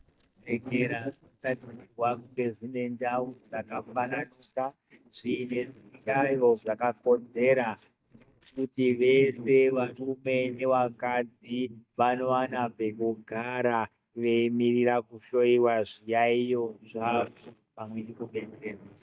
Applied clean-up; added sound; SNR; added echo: neural mask model DeepFilterNet 3.